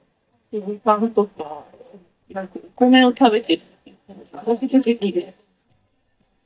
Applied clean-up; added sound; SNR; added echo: neural mask model DeepFilterNet 3.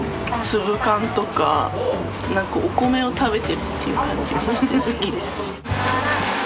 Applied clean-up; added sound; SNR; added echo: none; none; none; none.